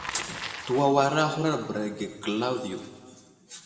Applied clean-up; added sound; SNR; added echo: none; Bicycle; 15 dB; reverberation time 1.5 s.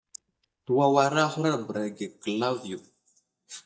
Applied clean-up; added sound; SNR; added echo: neural mask model DeepFilterNet 3.